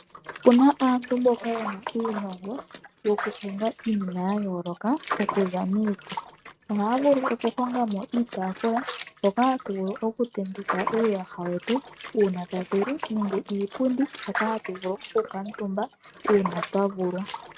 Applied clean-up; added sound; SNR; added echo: neural mask model RNNoise.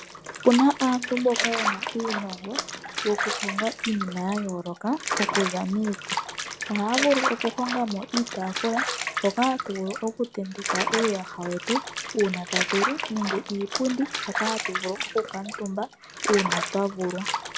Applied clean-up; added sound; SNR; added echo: none; Bathtub (filling or washing) / Water; 3 dB; none.